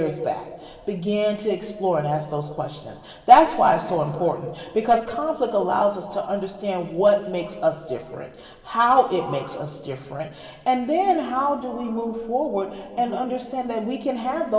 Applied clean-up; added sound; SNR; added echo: none; none; none; reverberation time 1.7 s.